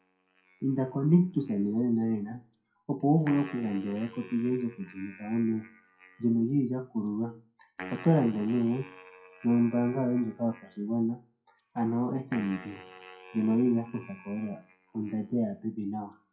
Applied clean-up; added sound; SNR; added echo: classical method WPE with log-MMSE.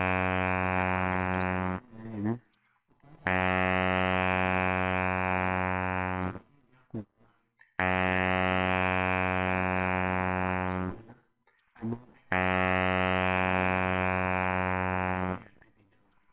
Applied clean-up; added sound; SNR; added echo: neural separator model SepFormer WHAMR!.